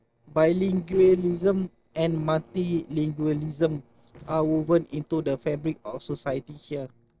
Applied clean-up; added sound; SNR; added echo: neural separator model SepFormer DNS4.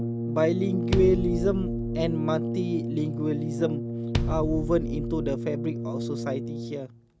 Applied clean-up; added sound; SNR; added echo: none; Brass instrument + Bass drum; 1 dB; none.